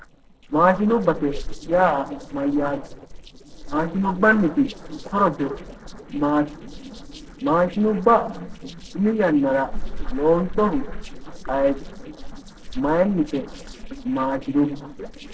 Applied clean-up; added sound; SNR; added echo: neural separator model SepFormer DNS4.